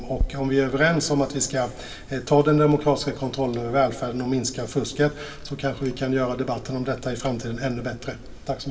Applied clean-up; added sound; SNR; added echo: none; Chewing, mastication; 13 dB; reverberation time 1.5 s.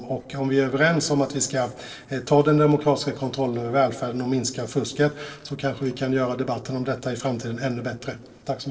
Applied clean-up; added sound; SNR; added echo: neural separator model SepFormer DNS4.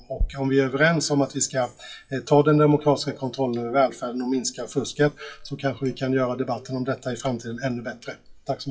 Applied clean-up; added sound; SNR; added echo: classical method WPE with log-MMSE.